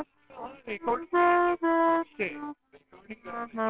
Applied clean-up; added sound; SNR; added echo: neural separator model SepFormer WHAMR!.